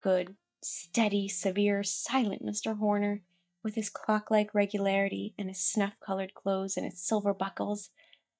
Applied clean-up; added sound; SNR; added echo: neural mask model DeepFilterNet 3.